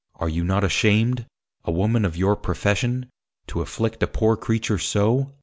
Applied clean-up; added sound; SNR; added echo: none; none; none; none.